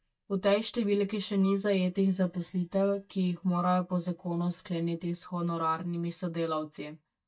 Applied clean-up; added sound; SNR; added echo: neural mask model DeepFilterNet 3.